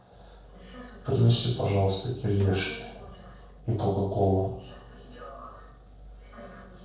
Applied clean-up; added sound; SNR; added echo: neural separator model SepFormer DNS4.